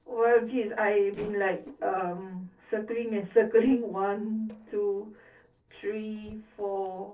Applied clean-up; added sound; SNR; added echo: neural separator model SepFormer DNS4.